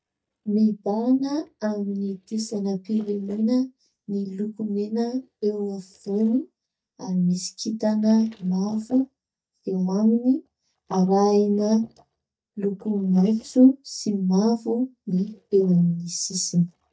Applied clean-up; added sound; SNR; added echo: neural mask model DeepFilterNet 3.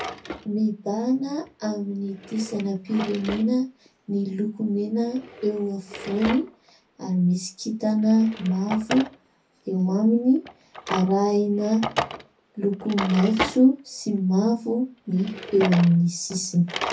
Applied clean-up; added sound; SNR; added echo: none; Drawer open or close; 12 dB; reverberation time 0.3 s.